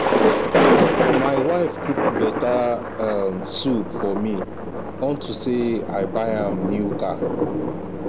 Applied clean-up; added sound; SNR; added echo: none; Thunder; -3 dB; none.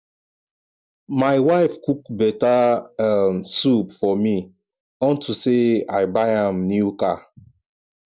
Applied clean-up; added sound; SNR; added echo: none; none; none; none.